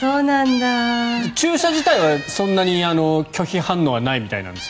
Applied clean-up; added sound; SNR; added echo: none; none; none; none.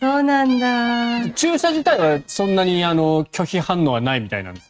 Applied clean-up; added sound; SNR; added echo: neural mask model RNNoise.